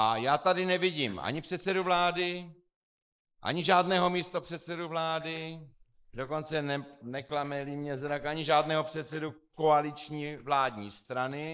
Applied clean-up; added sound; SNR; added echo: neural mask model Resemble Enhance denoiser.